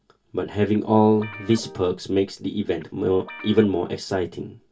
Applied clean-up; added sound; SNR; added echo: none; Guitar; 18 dB; reverberation time 0.1 s.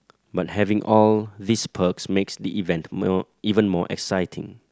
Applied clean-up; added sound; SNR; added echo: none; none; none; none.